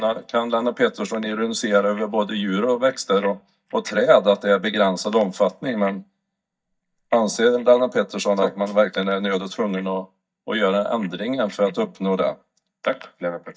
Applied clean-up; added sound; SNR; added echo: neural mask model DeepFilterNet 3.